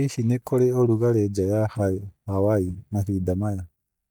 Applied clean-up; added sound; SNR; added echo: neural mask model DeepFilterNet 3.